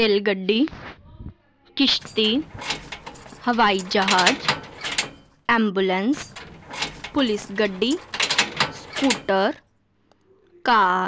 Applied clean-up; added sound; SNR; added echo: none; Keys jangling; 6 dB; none.